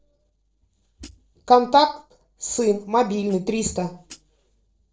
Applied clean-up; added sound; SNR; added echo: neural separator model SepFormer DNS4.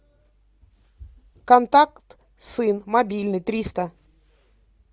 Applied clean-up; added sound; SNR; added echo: none; none; none; none.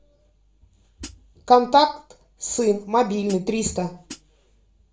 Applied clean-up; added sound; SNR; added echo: none; Hi-hat; 18 dB; reverberation time 0.4 s.